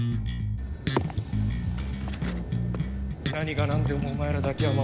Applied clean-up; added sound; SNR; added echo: none; Bass guitar; -3 dB; none.